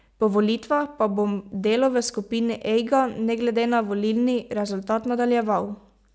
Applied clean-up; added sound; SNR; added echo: none; none; none; none.